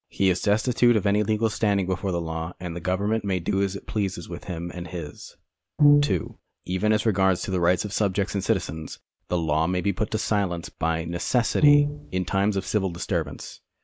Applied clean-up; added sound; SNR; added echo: none; Brass instrument; -4 dB; none.